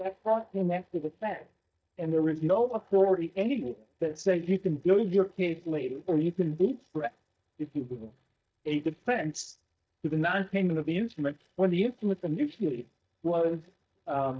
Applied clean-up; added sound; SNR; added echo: neural mask model DeepFilterNet 3.